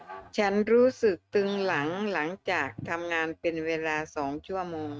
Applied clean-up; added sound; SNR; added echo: neural mask model RNNoise.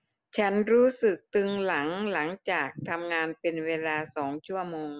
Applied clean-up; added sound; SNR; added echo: none; none; none; none.